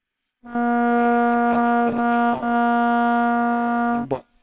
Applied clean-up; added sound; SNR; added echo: neural separator model SepFormer WHAMR!.